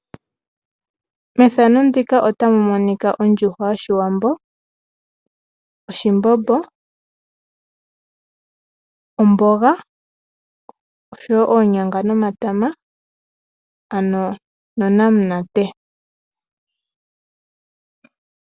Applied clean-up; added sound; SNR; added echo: none; none; none; none.